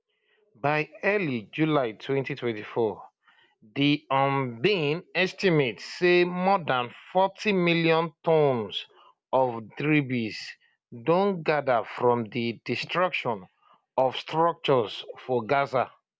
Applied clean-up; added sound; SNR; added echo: none; none; none; none.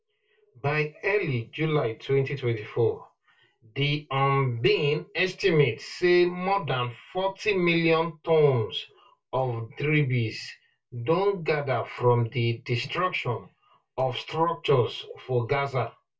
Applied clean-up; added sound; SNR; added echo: none; none; none; reverberation time 0.2 s.